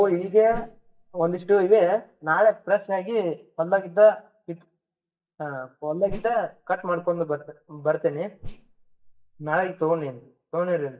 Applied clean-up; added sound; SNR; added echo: neural mask model DeepFilterNet 3.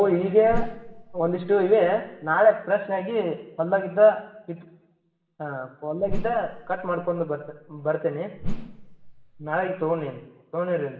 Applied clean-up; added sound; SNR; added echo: none; Whoosh, swoosh, swish; 7 dB; reverberation time 0.9 s.